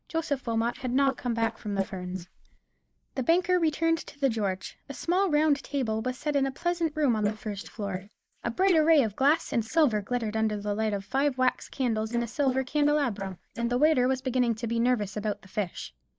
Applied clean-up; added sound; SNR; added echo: neural mask model Resemble Enhance denoiser.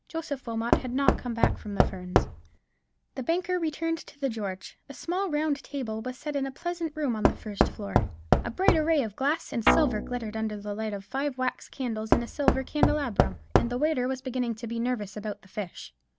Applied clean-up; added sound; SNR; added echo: none; Knock / Wood + Guitar; -3 dB; none.